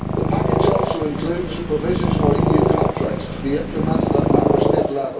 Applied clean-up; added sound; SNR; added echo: none; Purr; -5 dB; reverberation time 2.5 s.